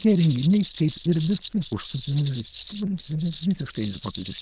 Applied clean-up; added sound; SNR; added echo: neural diffusion model UNIVERSE++.